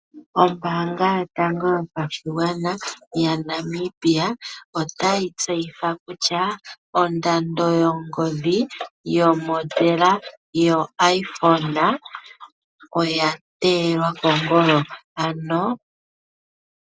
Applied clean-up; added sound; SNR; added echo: none; none; none; none.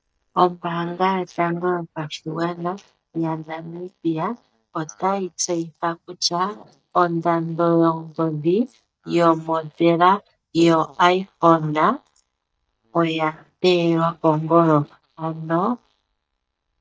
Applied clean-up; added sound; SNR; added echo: neural mask model DeepFilterNet 3.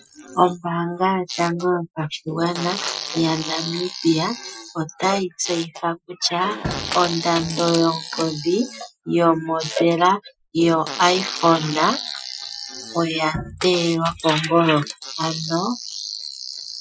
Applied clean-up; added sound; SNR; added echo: classical method Wiener filter.